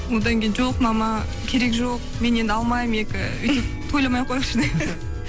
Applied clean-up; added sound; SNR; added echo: none; Chime; 7 dB; none.